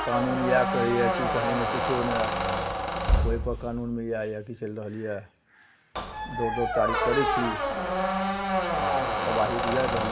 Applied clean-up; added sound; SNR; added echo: none; Squeak; -2 dB; none.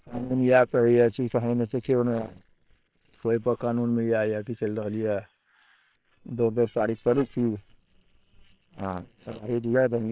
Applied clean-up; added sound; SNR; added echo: neural separator model SepFormer WHAM!.